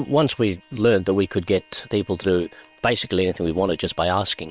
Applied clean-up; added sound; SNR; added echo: neural separator model SepFormer WHAM!.